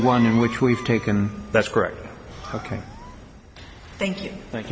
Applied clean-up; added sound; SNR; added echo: none; Cough; 16 dB; none.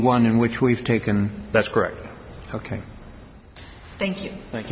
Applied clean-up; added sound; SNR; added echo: none; none; none; none.